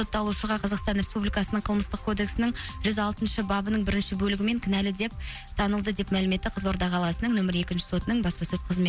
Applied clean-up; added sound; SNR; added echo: none; none; none; none.